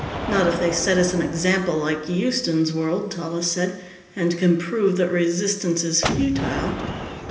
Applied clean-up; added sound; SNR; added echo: none; Gunshot, gunfire; 9 dB; reverberation time 0.8 s.